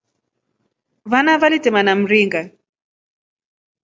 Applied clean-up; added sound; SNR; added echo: none; none; none; none.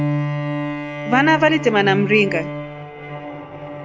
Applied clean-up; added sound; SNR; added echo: none; Bowed string instrument; 5 dB; none.